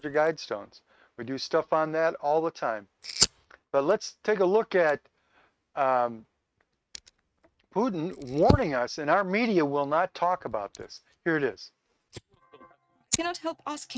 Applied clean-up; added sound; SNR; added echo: neural mask model RNNoise.